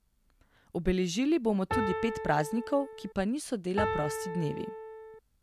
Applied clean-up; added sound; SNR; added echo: none; Piano; 4 dB; none.